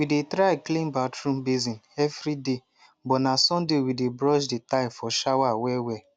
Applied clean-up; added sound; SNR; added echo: none; none; none; none.